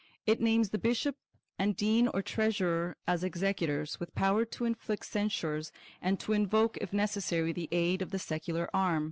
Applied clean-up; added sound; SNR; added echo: none; none; none; none.